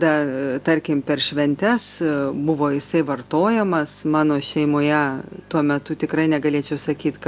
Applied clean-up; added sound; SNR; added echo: none; none; none; none.